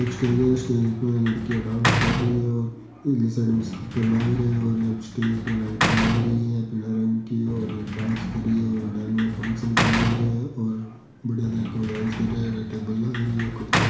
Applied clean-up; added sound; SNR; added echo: none; Sliding door / Slam; 4 dB; reverberation time 0.7 s.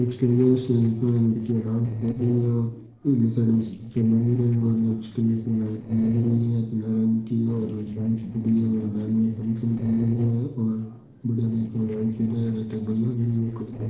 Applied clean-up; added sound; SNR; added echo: neural separator model SepFormer DNS4.